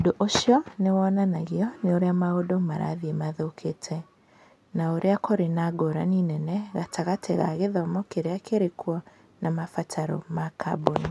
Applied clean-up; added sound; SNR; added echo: none; none; none; none.